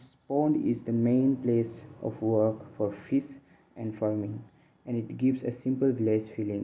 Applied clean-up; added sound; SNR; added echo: none; none; none; none.